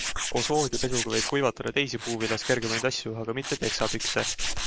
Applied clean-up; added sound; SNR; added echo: neural mask model Resemble Enhance denoiser.